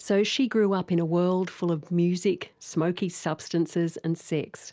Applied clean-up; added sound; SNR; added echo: none; none; none; none.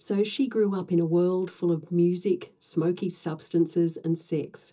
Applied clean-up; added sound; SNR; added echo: none; none; none; reverberation time 0.2 s.